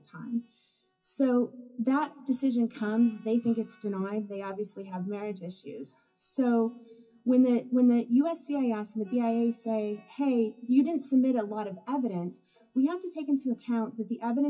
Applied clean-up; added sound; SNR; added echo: classical method WPE with log-MMSE.